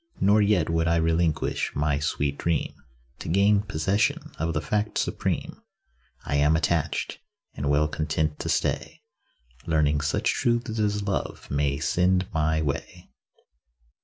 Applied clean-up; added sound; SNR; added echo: none; none; none; none.